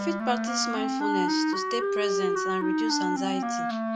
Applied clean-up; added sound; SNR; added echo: none; Wind instrument, woodwind instrument; -5 dB; none.